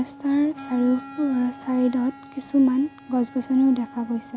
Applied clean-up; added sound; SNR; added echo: none; Wind instrument, woodwind instrument; 19 dB; none.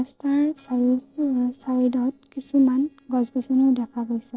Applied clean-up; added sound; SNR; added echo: neural separator model SepFormer DNS4.